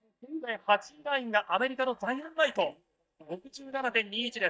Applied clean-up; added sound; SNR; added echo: neural mask model DeepFilterNet 3.